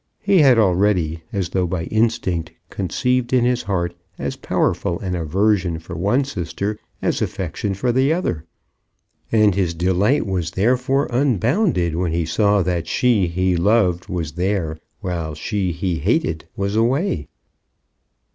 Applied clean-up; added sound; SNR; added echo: none; none; none; none.